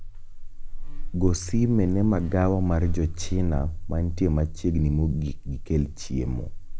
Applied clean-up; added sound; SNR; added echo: none; Buzz; 5 dB; none.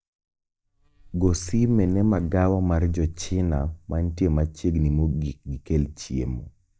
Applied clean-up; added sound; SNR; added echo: neural mask model DeepFilterNet 3.